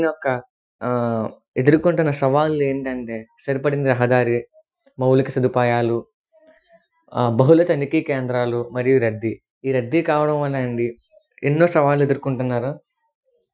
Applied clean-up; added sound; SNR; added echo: classical method Wiener filter.